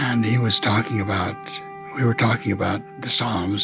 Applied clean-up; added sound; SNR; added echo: none; Wind instrument, woodwind instrument; 15 dB; none.